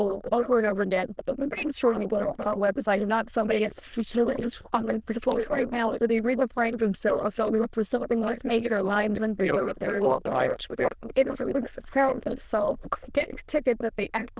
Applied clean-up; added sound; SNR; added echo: neural diffusion model UNIVERSE++.